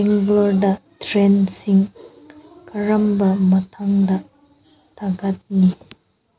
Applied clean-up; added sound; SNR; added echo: none; none; none; none.